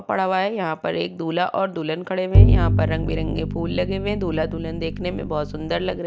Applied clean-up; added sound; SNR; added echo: none; Bowed string instrument; -4 dB; none.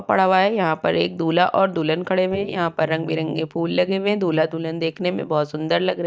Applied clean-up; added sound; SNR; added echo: neural mask model DeepFilterNet 3.